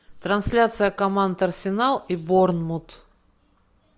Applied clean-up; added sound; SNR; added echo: none; none; none; none.